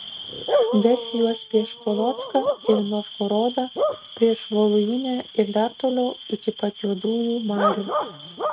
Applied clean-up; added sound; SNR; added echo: neural mask model RNNoise.